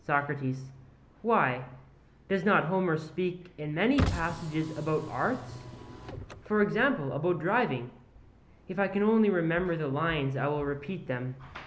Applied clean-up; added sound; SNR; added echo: none; Car; 7 dB; none.